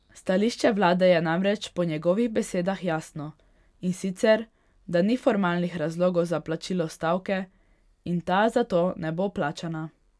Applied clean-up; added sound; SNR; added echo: none; none; none; none.